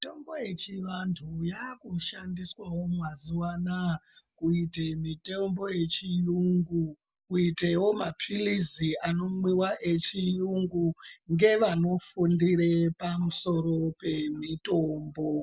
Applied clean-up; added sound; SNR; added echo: none; none; none; none.